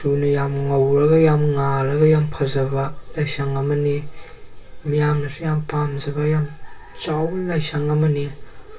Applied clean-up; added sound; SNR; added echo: none; none; none; reverberation time 0.2 s.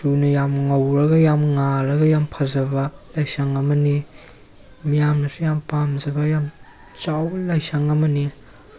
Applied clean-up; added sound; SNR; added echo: none; none; none; none.